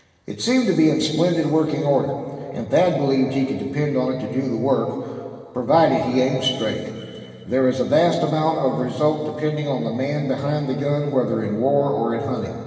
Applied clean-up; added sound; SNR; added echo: none; Electric guitar / Strum; 19 dB; reverberation time 2.4 s.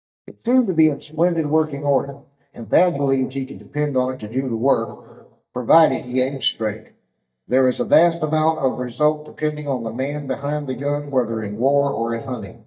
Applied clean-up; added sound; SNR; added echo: neural mask model DeepFilterNet 3.